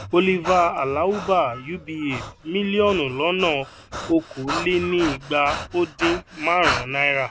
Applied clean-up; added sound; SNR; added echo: none; Breathing; 10 dB; none.